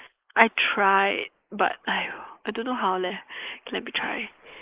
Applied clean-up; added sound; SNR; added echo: neural mask model Resemble Enhance denoiser.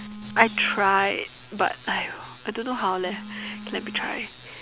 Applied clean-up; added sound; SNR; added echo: none; Telephone; 16 dB; none.